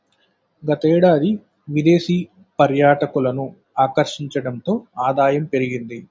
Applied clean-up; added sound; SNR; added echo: none; none; none; none.